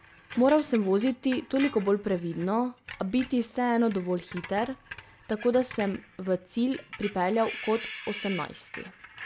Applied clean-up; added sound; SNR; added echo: none; Screech; 15 dB; none.